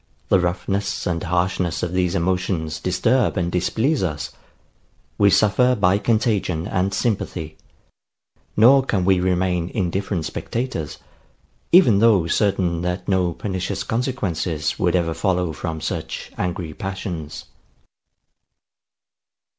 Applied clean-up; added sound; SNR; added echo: none; none; none; none.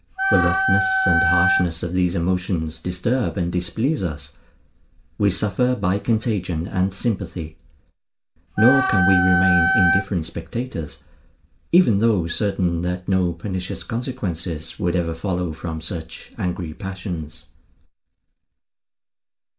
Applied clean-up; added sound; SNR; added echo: none; Wind instrument, woodwind instrument; -2 dB; reverberation time 0.2 s.